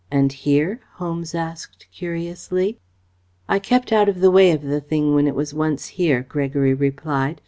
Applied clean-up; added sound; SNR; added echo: none; none; none; none.